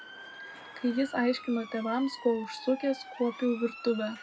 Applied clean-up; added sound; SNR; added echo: none; Motor vehicle (road) / Siren; 15 dB; reverberation time 0.3 s.